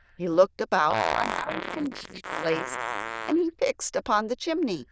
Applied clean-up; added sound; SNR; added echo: neural diffusion model UNIVERSE++.